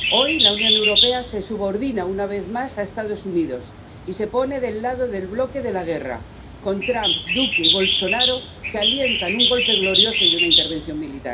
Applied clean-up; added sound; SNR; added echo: none; Bird; -3 dB; reverberation time 0.3 s.